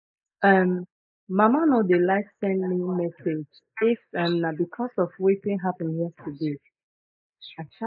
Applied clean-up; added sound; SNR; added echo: neural mask model Resemble Enhance denoiser.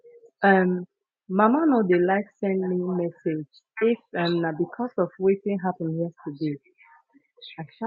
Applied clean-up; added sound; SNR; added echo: none; none; none; none.